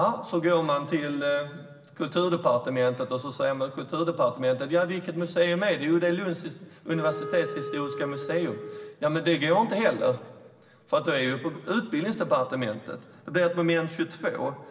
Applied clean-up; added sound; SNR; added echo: none; Wind instrument, woodwind instrument; 10 dB; reverberation time 1.3 s.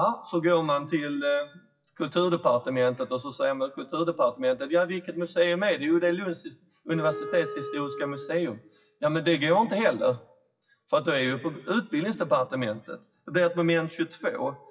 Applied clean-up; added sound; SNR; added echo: classical method WPE with log-MMSE.